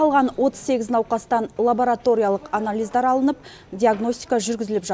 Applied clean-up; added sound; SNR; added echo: none; none; none; none.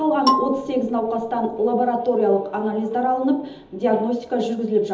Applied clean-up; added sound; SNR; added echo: none; Marimba, xylophone; 5 dB; reverberation time 1.2 s.